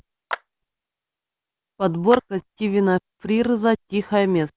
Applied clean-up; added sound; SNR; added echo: none; Clapping; 15 dB; none.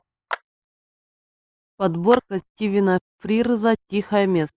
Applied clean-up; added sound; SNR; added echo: classical method spectral subtraction.